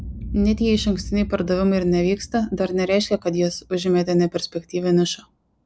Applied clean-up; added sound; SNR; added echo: none; Boom; 14 dB; none.